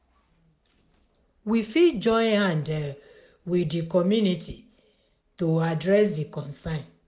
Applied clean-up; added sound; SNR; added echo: none; none; none; none.